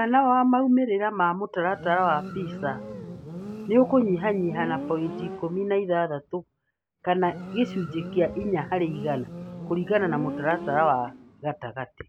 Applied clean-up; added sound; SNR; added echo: none; Motorcycle; 12 dB; none.